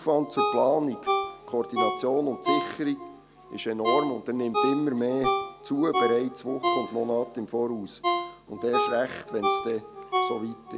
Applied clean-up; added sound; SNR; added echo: none; Ringtone; 2 dB; none.